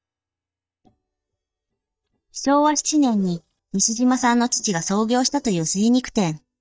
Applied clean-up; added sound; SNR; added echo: neural mask model DeepFilterNet 3.